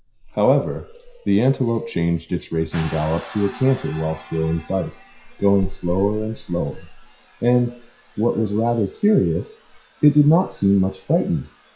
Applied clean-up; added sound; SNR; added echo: classical method WPE with log-MMSE.